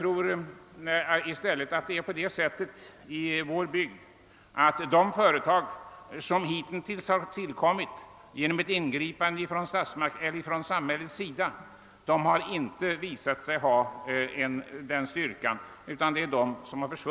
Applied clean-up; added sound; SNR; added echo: none; none; none; none.